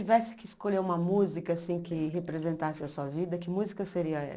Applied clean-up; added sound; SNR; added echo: neural separator model SepFormer DNS4.